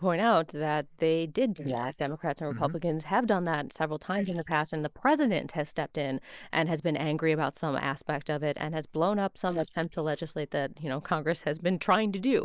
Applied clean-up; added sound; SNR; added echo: neural mask model Resemble Enhance denoiser.